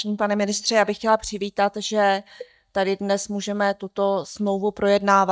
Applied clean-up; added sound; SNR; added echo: neural mask model DeepFilterNet 3.